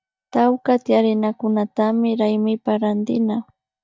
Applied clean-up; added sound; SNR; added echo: neural mask model DeepFilterNet 3.